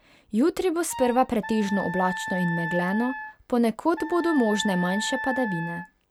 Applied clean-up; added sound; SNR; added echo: none; Wind instrument, woodwind instrument + Wind instrument, woodwind instrument; 8 dB; none.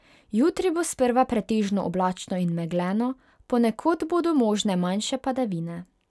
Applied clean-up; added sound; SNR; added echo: none; none; none; none.